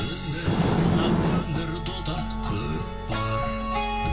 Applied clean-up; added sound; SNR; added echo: none; Fire; 0 dB; reverberation time 0.2 s.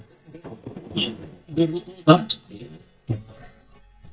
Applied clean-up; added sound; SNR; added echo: neural mask model DeepFilterNet 3.